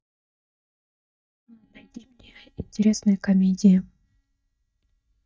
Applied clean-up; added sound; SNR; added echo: neural mask model DeepFilterNet 3.